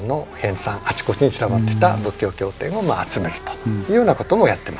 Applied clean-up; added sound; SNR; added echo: none; none; none; none.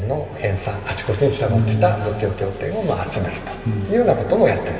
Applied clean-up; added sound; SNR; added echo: none; none; none; reverberation time 2.5 s.